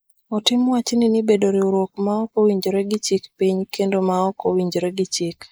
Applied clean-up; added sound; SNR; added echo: neural mask model Resemble Enhance denoiser.